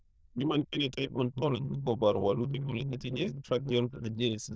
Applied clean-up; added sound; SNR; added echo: neural diffusion model UNIVERSE++.